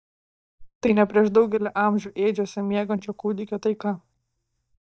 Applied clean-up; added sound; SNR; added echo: neural mask model DeepFilterNet 3.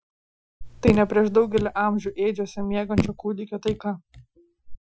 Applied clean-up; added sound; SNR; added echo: classical method Wiener filter.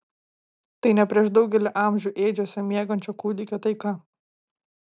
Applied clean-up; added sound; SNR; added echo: none; none; none; none.